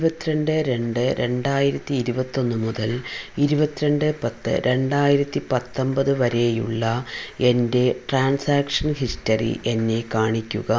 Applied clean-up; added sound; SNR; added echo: none; none; none; none.